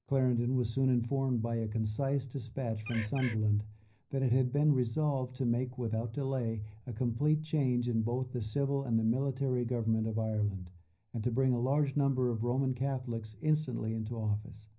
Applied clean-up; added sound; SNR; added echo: none; Bird; 11 dB; reverberation time 0.5 s.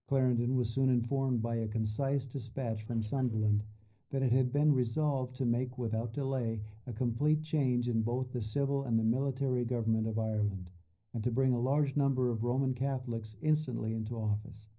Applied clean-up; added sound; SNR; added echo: neural separator model SepFormer DNS4.